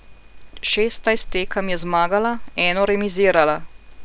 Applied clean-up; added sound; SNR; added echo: none; none; none; none.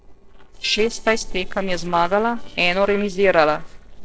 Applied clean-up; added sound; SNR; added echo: neural separator model SepFormer DNS4.